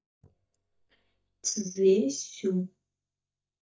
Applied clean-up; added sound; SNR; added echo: neural mask model DeepFilterNet 3.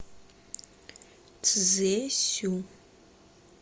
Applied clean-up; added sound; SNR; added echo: none; none; none; none.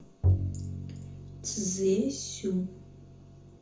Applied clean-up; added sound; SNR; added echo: none; Bowed string instrument; 0 dB; reverberation time 0.6 s.